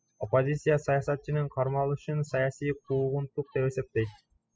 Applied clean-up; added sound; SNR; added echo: classical method spectral subtraction.